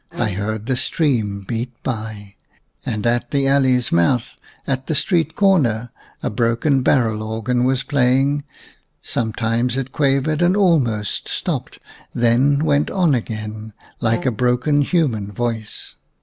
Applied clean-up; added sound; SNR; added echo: none; Bowed string instrument; 15 dB; none.